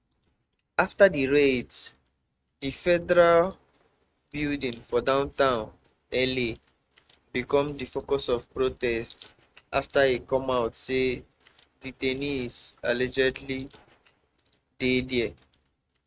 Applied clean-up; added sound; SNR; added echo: neural mask model RNNoise.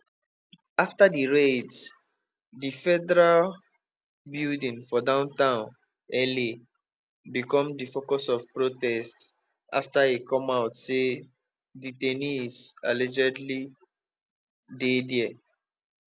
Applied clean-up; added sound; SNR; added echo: none; none; none; none.